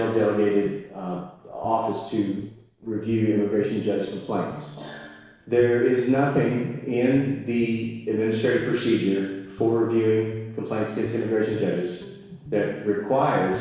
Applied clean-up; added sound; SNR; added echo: neural separator model SepFormer DNS4.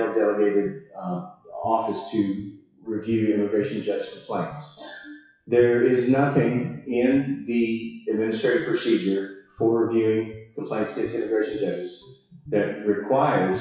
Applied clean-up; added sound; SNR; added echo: classical method WPE with log-MMSE.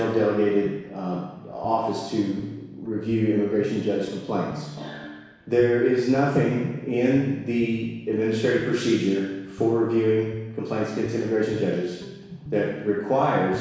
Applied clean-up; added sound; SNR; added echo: none; Guitar; 18 dB; reverberation time 1.1 s.